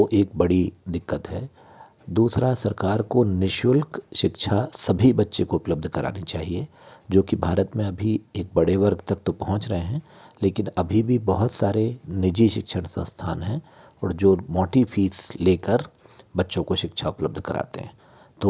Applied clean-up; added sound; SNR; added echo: none; none; none; none.